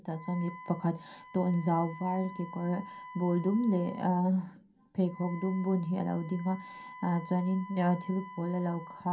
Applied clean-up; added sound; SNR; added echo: none; Wind instrument, woodwind instrument; 17 dB; reverberation time 0.3 s.